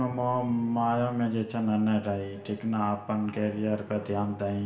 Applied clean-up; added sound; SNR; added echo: none; none; none; reverberation time 0.7 s.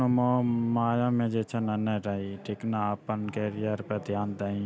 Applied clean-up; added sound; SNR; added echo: none; none; none; none.